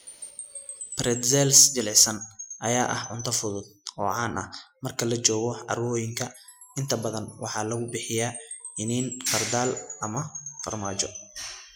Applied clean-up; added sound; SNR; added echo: classical method Wiener filter.